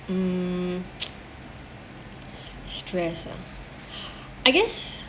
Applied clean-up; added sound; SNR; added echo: none; none; none; none.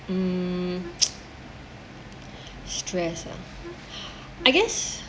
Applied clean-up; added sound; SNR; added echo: none; Wind instrument, woodwind instrument; 16 dB; none.